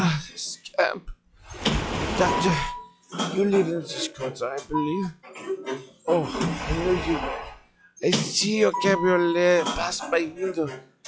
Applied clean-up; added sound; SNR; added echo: classical method log-MMSE.